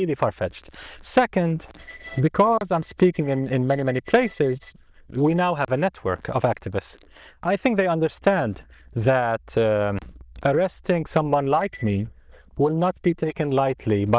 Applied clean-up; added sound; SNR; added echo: neural diffusion model UNIVERSE++.